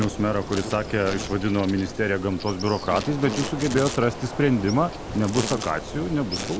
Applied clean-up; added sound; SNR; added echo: none; Insect; 8 dB; none.